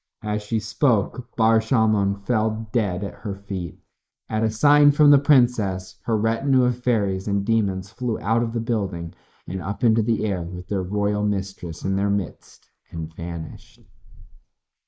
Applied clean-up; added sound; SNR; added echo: neural mask model Resemble Enhance denoiser.